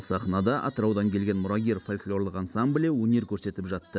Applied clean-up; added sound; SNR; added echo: none; none; none; none.